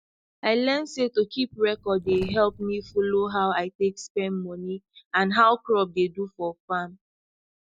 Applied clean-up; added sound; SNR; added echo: none; Sink (filling or washing); 16 dB; none.